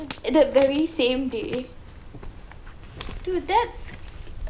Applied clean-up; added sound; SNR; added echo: none; Walk, footsteps; 11 dB; none.